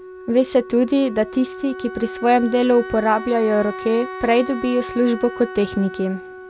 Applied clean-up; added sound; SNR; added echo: none; Wind instrument, woodwind instrument; 13 dB; none.